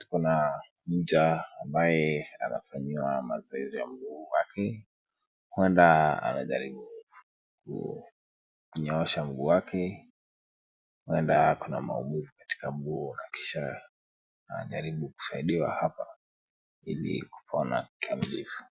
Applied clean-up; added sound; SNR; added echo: none; none; none; none.